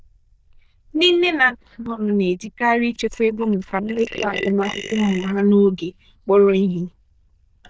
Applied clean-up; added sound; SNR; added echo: neural diffusion model UNIVERSE++.